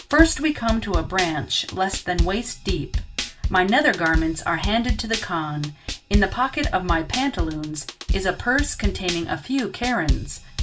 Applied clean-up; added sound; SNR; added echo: none; Drum kit; 4 dB; reverberation time 0.2 s.